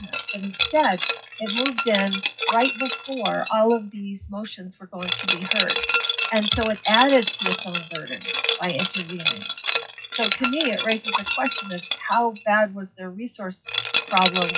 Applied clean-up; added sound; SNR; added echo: classical method WPE with log-MMSE.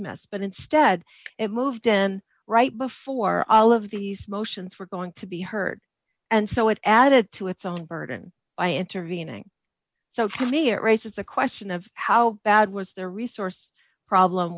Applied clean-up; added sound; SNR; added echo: none; none; none; none.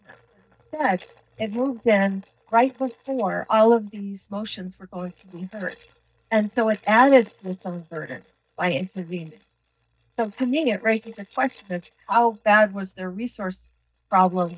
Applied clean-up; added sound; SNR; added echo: neural mask model DeepFilterNet 3.